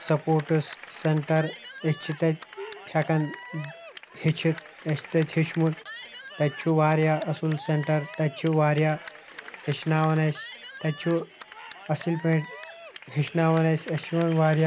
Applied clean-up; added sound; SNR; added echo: none; Cheering / Clapping; 17 dB; none.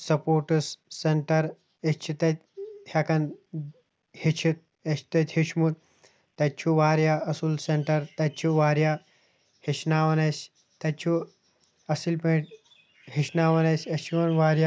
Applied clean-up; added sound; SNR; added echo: none; none; none; none.